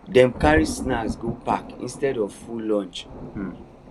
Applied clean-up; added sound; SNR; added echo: none; Thunder; 9 dB; none.